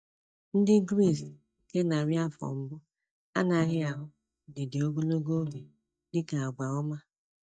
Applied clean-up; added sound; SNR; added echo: neural mask model DeepFilterNet 3.